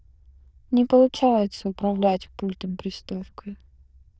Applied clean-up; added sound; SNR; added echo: neural diffusion model UNIVERSE++.